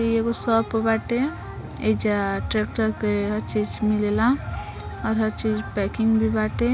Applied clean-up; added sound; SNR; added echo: none; none; none; none.